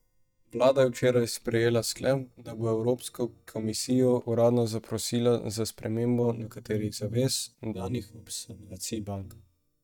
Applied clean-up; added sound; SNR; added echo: neural mask model DeepFilterNet 3.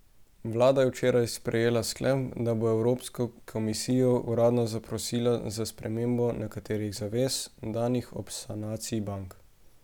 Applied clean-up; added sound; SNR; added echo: none; none; none; none.